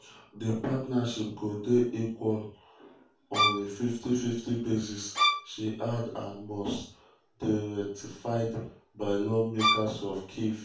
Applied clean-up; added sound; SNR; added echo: none; Bowed string instrument; -3 dB; reverberation time 0.3 s.